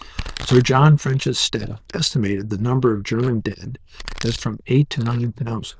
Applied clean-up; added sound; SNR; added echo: neural diffusion model UNIVERSE++.